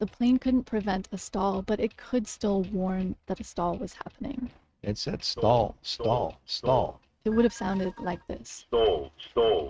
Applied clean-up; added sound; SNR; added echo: neural mask model RNNoise.